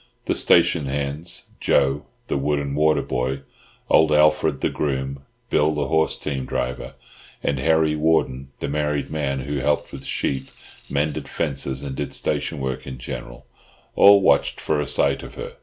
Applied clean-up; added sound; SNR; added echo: none; Rattle (instrument); 18 dB; none.